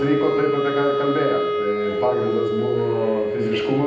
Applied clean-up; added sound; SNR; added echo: none; Wind instrument, woodwind instrument; 0 dB; reverberation time 0.8 s.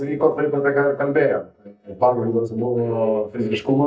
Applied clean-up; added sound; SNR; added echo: neural mask model DeepFilterNet 3.